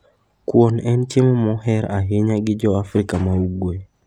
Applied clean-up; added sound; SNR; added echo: none; none; none; none.